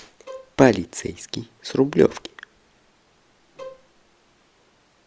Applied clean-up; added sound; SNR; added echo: none; Bowed string instrument; 19 dB; none.